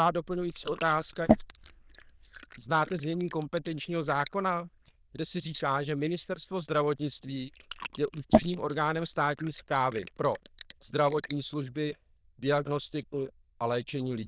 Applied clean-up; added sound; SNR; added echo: neural diffusion model UNIVERSE++.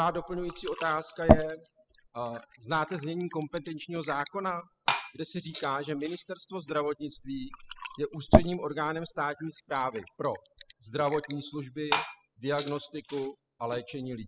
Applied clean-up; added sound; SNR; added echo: classical method spectral subtraction.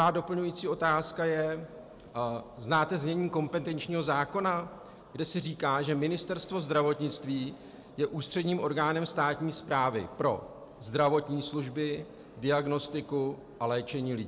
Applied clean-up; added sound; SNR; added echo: none; none; none; none.